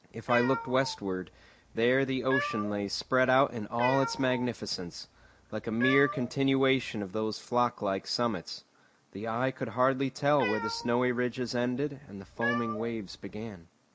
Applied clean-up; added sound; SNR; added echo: none; Cat; 10 dB; none.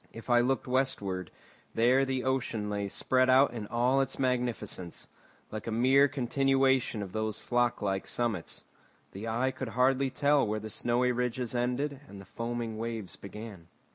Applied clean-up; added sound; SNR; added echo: none; none; none; none.